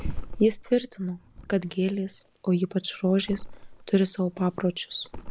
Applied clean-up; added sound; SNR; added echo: none; Thump, thud; 11 dB; none.